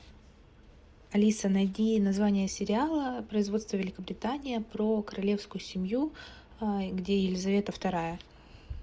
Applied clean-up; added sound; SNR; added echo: none; none; none; none.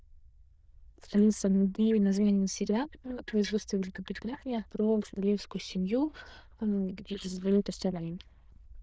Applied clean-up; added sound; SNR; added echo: neural diffusion model UNIVERSE++.